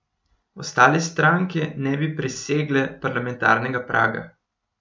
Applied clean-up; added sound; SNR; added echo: none; none; none; none.